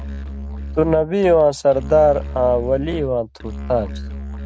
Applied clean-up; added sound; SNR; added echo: none; Musical instrument; 10 dB; none.